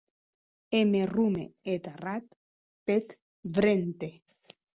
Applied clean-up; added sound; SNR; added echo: none; none; none; none.